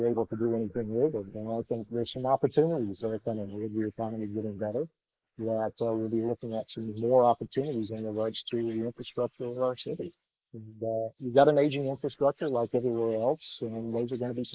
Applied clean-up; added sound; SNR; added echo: neural mask model Resemble Enhance denoiser.